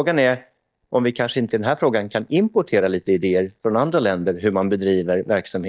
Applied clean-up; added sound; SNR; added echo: neural mask model DeepFilterNet 3.